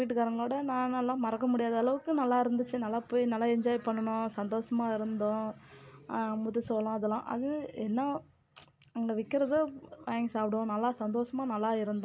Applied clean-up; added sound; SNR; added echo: none; none; none; none.